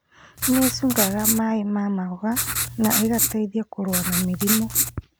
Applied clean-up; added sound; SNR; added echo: none; Writing; 1 dB; none.